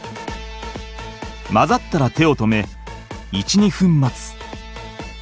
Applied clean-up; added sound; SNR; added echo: none; none; none; none.